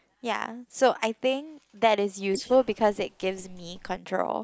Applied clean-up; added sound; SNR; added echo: neural mask model Resemble Enhance denoiser.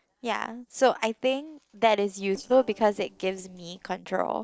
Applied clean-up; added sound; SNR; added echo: neural separator model SepFormer DNS4.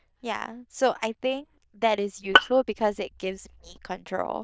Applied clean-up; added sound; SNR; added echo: neural diffusion model UNIVERSE++.